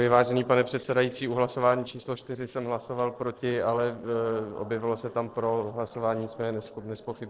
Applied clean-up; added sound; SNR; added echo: neural separator model SepFormer DNS4.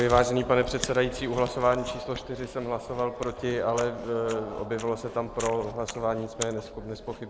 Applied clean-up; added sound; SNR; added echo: none; Chewing, mastication; 15 dB; none.